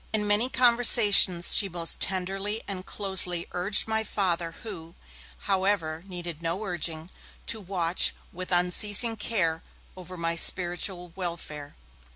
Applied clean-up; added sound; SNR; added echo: none; none; none; none.